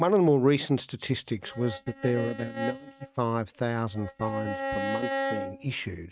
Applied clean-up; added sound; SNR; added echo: neural mask model RNNoise.